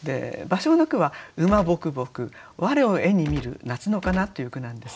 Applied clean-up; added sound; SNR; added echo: none; Gunshot, gunfire; 11 dB; none.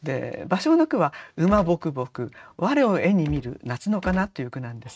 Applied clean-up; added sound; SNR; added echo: neural mask model RNNoise.